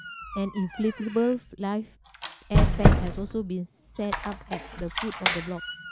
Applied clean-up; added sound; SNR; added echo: none; Squeak; -4 dB; none.